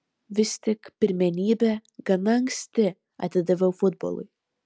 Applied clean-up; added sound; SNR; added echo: none; none; none; none.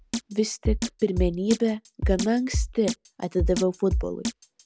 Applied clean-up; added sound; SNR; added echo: none; Drum kit; 3 dB; none.